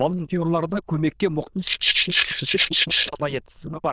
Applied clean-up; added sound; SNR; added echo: neural diffusion model UNIVERSE++.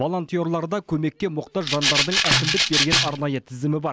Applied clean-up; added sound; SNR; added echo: none; Rattle (instrument); -4 dB; none.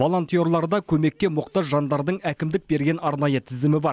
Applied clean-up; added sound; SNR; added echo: none; none; none; none.